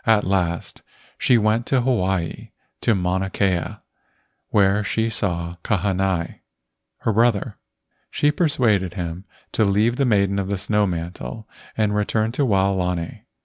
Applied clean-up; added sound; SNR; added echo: none; none; none; none.